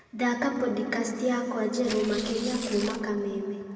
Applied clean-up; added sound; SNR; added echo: none; Tearing; 11 dB; reverberation time 2.1 s.